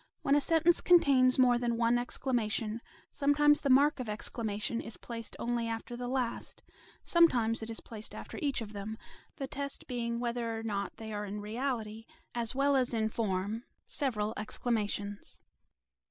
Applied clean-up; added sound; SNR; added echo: none; none; none; none.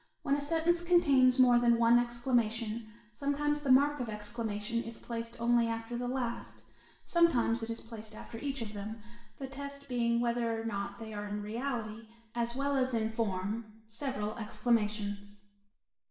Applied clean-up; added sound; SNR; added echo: none; none; none; reverberation time 0.7 s.